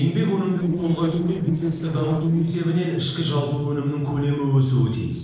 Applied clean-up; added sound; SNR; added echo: neural separator model SepFormer DNS4.